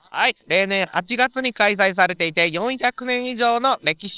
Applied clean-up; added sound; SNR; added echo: neural separator model SepFormer WHAMR!.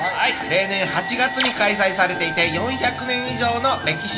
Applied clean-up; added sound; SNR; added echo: none; Camera; 13 dB; reverberation time 3.0 s.